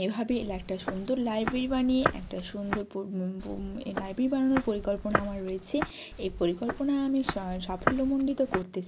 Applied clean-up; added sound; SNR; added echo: none; Walk, footsteps; 6 dB; none.